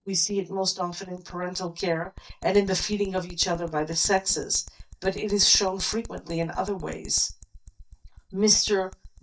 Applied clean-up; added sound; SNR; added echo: neural mask model DeepFilterNet 3.